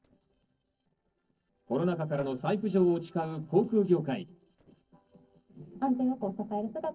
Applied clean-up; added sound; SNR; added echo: neural separator model SepFormer DNS4.